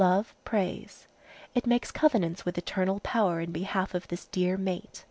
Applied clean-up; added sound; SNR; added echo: none; none; none; none.